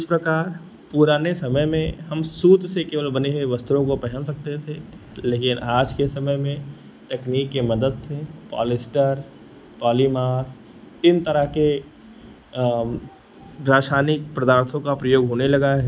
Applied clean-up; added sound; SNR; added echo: none; none; none; none.